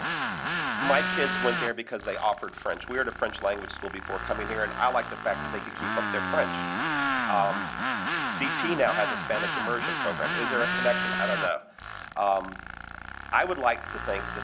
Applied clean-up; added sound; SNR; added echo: none; Tools; 0 dB; none.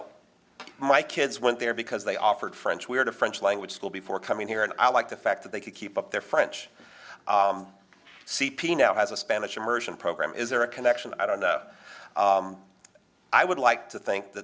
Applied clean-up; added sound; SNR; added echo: none; none; none; none.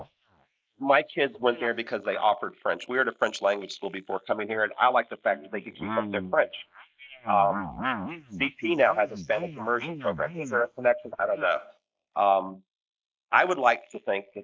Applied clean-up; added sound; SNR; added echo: neural mask model Resemble Enhance denoiser.